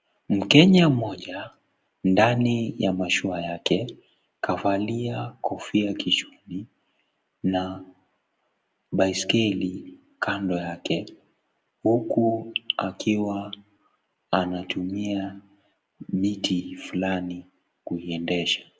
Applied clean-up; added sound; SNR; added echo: none; none; none; none.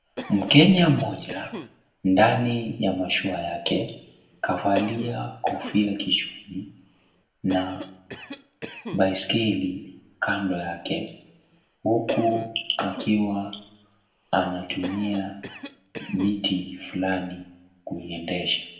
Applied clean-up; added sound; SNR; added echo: none; Cough; 15 dB; reverberation time 0.6 s.